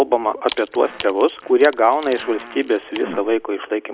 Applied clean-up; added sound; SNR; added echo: none; Wood + Fart; 17 dB; none.